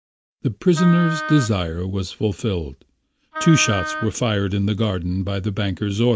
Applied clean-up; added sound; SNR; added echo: none; Wind instrument, woodwind instrument; 8 dB; none.